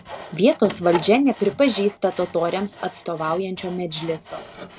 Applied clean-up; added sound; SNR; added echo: none; Sawing; 15 dB; none.